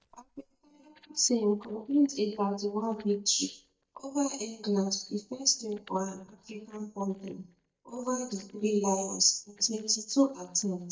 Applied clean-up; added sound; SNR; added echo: neural mask model DeepFilterNet 3.